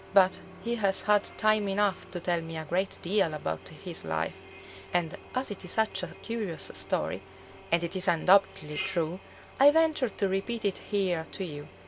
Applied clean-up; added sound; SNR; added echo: none; Drill; 18 dB; none.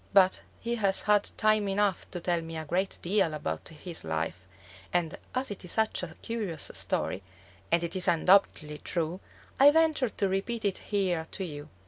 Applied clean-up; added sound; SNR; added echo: none; none; none; none.